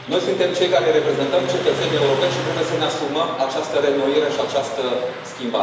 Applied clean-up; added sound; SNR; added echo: none; Car passing by; 10 dB; reverberation time 1.0 s.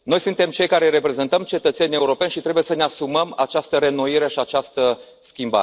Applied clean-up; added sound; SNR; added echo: none; none; none; none.